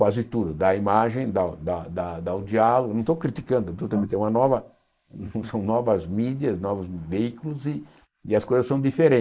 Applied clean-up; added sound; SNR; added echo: neural mask model Resemble Enhance denoiser.